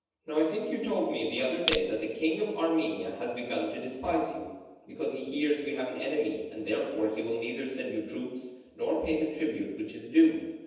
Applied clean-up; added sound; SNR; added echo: none; Crushing; -3 dB; reverberation time 1.1 s.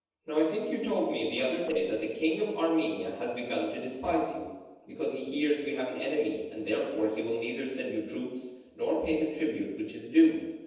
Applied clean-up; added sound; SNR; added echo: neural separator model SepFormer DNS4.